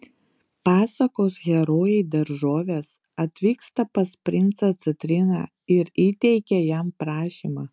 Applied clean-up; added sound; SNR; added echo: none; none; none; none.